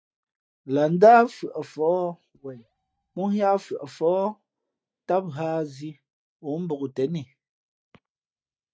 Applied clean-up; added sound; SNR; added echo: neural mask model DeepFilterNet 3.